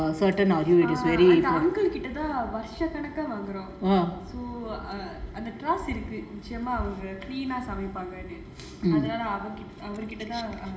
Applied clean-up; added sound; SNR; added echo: none; none; none; reverberation time 1.6 s.